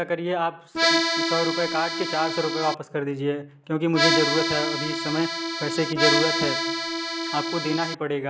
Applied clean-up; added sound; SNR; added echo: none; Accordion; -2 dB; none.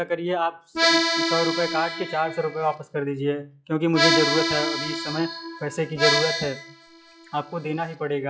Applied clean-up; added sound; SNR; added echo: classical method log-MMSE.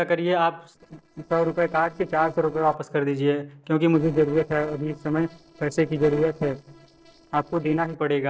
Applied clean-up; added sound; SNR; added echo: neural separator model SepFormer DNS4.